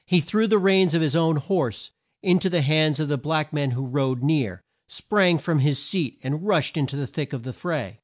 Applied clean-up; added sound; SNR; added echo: none; none; none; none.